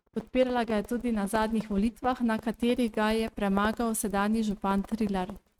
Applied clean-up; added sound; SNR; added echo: neural mask model RNNoise.